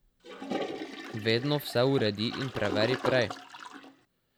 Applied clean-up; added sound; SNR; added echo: none; Toilet flush; 7 dB; none.